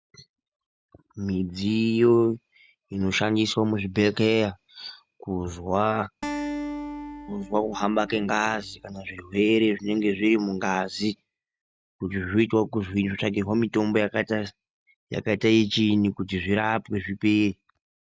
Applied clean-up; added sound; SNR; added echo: none; Acoustic guitar; 11 dB; none.